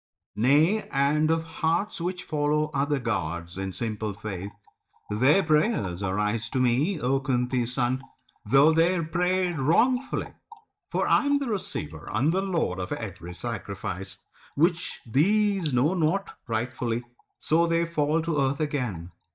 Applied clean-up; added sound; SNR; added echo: neural mask model DeepFilterNet 3.